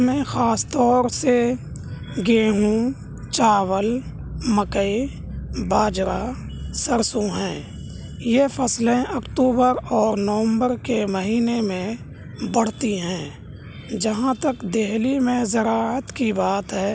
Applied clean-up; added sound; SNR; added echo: none; none; none; none.